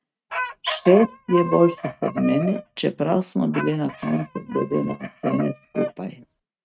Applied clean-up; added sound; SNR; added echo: neural mask model RNNoise.